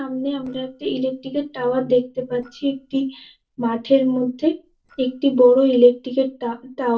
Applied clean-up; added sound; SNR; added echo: neural separator model SepFormer DNS4.